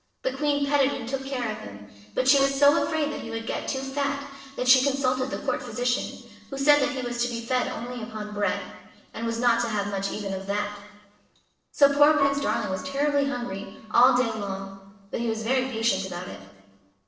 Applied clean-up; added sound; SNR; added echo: neural separator model SepFormer DNS4.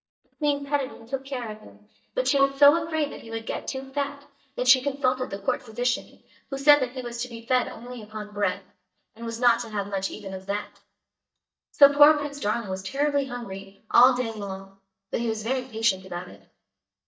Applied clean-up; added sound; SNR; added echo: neural mask model DeepFilterNet 3.